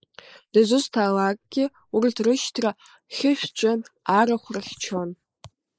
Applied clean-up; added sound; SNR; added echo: neural mask model Resemble Enhance denoiser.